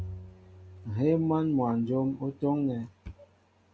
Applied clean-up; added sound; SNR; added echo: none; Bowed string instrument; 18 dB; none.